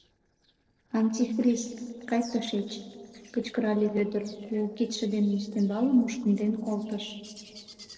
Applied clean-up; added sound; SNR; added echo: neural separator model SepFormer DNS4.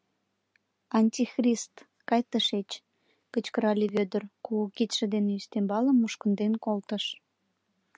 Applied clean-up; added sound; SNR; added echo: none; none; none; none.